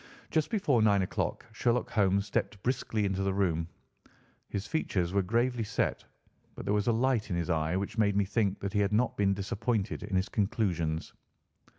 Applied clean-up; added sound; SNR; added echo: none; none; none; none.